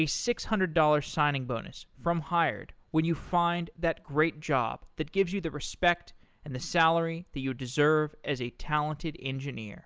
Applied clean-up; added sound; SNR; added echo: none; none; none; none.